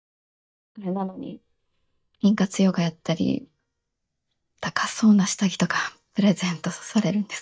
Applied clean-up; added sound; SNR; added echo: neural mask model DeepFilterNet 3.